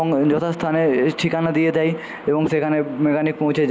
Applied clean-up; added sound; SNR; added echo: none; none; none; none.